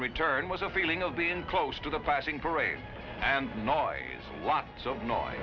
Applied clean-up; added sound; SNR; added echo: none; none; none; none.